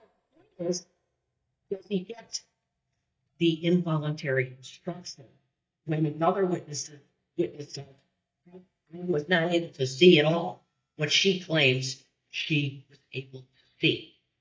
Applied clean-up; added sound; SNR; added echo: neural mask model DeepFilterNet 3.